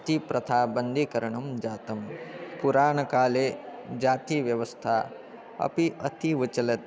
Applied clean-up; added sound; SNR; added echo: none; none; none; none.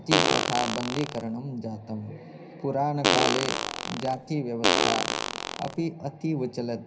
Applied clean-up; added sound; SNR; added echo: none; Fart; -4 dB; reverberation time 0.4 s.